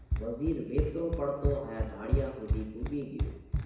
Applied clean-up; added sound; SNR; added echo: none; Run; -2 dB; reverberation time 1.0 s.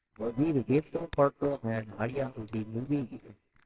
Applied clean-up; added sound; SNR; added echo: neural separator model SepFormer WHAMR!.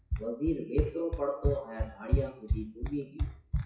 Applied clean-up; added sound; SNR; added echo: classical method WPE with log-MMSE.